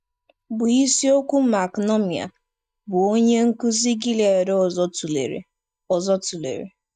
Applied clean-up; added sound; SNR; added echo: neural mask model DeepFilterNet 3.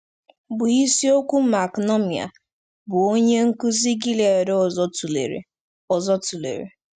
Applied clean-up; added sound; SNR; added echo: none; none; none; none.